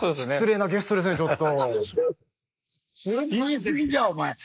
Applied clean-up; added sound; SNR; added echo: neural mask model Resemble Enhance denoiser.